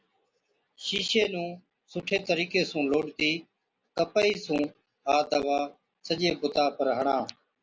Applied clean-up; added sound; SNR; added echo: none; none; none; none.